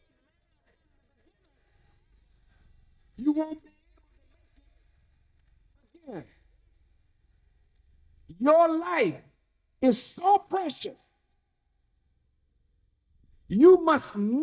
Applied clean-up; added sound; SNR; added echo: neural mask model DeepFilterNet 3.